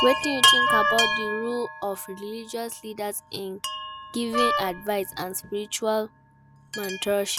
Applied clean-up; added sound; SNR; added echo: none; Chime + Wind instrument, woodwind instrument; -1 dB; none.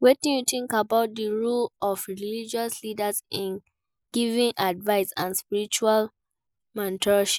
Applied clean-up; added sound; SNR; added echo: none; none; none; none.